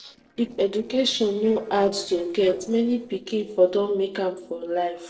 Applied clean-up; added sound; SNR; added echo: neural separator model SepFormer DNS4.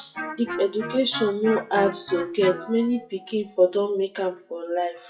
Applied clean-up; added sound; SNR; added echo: classical method WPE with log-MMSE.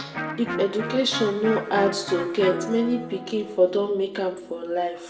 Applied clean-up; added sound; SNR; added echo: none; Electric guitar; 9 dB; reverberation time 0.6 s.